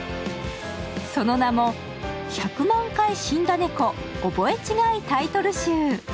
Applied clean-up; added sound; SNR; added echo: none; none; none; none.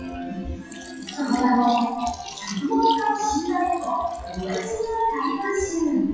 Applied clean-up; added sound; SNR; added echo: classical method WPE with log-MMSE.